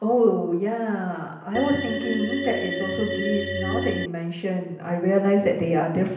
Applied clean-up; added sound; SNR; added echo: none; Organ; 4 dB; reverberation time 0.8 s.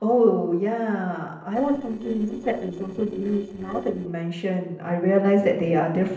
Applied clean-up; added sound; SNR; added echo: neural separator model SepFormer DNS4.